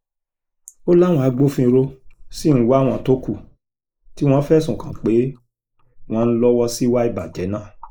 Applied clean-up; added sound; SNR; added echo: neural mask model Resemble Enhance denoiser.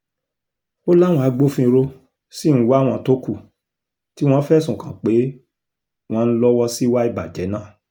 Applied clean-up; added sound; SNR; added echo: none; none; none; none.